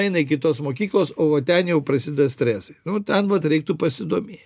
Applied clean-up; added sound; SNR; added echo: none; none; none; none.